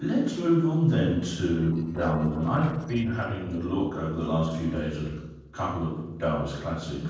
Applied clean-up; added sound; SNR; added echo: neural separator model SepFormer DNS4.